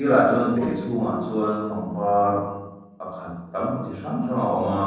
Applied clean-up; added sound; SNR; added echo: neural separator model SepFormer DNS4.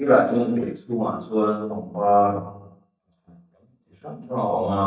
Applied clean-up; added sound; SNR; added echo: neural mask model DeepFilterNet 3.